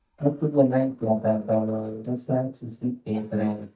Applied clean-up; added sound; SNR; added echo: neural mask model DeepFilterNet 3.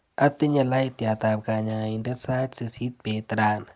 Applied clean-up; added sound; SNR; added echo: none; none; none; none.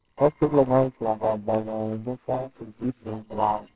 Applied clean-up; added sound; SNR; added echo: neural separator model SepFormer WHAMR!.